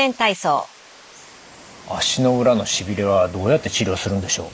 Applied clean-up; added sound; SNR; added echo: neural mask model Resemble Enhance denoiser.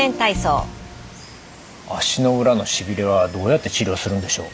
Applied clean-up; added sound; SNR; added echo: none; Water; 20 dB; none.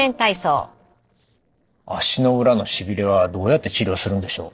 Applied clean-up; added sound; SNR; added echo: neural separator model SepFormer DNS4.